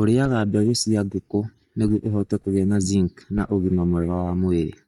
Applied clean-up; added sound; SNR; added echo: neural mask model DeepFilterNet 3.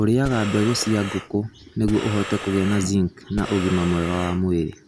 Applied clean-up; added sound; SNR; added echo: none; Breathing; 11 dB; none.